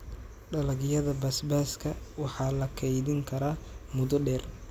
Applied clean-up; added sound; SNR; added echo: none; none; none; none.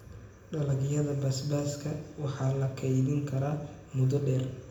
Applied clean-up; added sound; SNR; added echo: none; none; none; reverberation time 0.8 s.